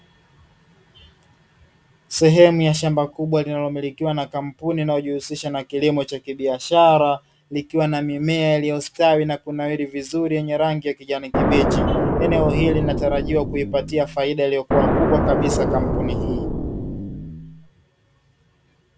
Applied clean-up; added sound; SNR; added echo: none; Explosion; 0 dB; none.